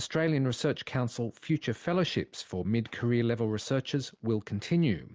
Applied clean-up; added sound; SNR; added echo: none; none; none; none.